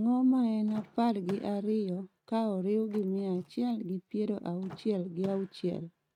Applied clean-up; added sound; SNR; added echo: neural mask model RNNoise.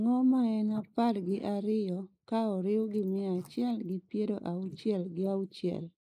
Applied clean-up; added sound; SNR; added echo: neural mask model Resemble Enhance denoiser.